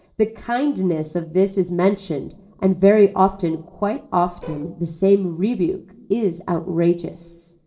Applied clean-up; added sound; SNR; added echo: neural separator model SepFormer DNS4.